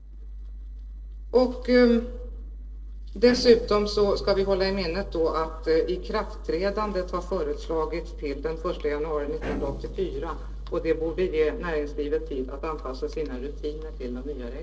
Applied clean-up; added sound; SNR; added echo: neural separator model SepFormer DNS4.